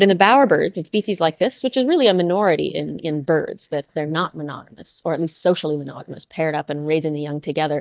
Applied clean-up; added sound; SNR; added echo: neural mask model DeepFilterNet 3.